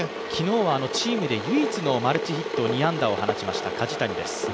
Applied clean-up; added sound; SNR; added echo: none; Boiling / Water; 4 dB; none.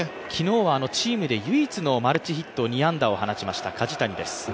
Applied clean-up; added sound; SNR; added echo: none; none; none; none.